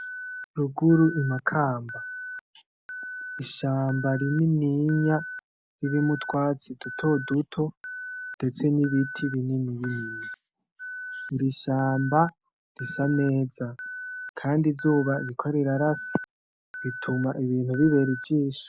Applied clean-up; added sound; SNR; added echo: none; Alarm; 13 dB; none.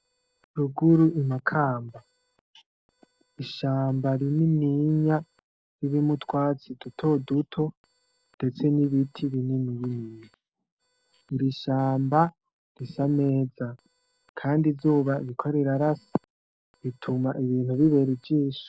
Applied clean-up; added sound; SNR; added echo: neural separator model SepFormer DNS4.